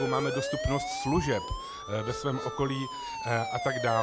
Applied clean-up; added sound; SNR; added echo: none; Siren; 4 dB; none.